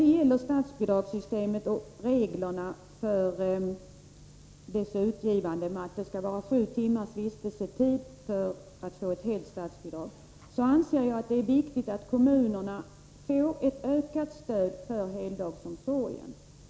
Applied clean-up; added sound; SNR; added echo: none; none; none; none.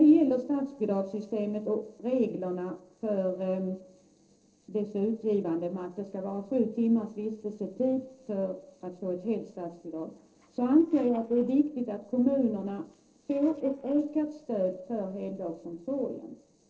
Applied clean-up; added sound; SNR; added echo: neural separator model SepFormer DNS4.